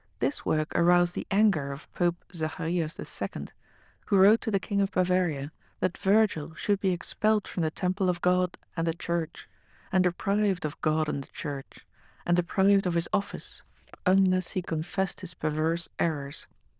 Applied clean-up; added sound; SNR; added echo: neural diffusion model UNIVERSE++.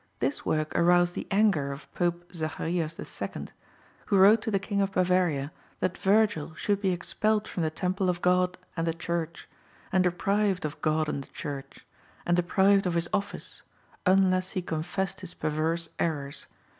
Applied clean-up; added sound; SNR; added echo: none; none; none; none.